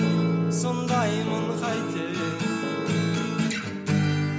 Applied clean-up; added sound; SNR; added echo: none; Keyboard (musical); 10 dB; none.